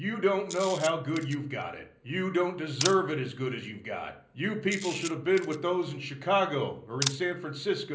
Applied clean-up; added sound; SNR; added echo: none; Camera; 11 dB; reverberation time 0.5 s.